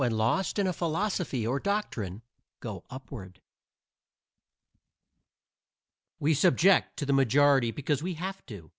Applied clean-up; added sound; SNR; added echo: none; none; none; none.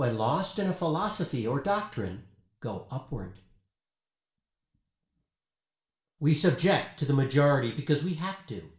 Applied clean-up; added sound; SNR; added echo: none; none; none; reverberation time 0.4 s.